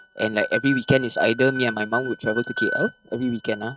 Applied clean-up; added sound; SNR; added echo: neural mask model RNNoise.